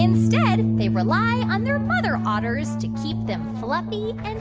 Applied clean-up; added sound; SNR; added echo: none; Bass guitar; -4 dB; none.